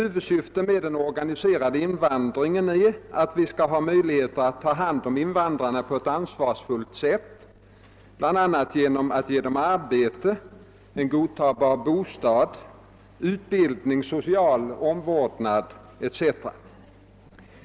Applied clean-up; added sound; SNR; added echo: none; none; none; none.